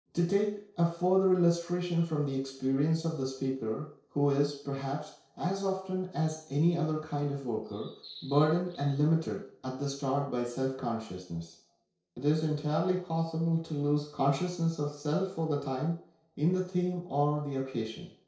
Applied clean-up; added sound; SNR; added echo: neural separator model SepFormer DNS4.